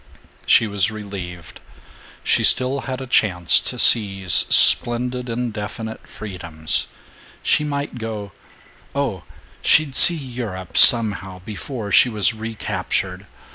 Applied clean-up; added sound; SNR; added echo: none; none; none; none.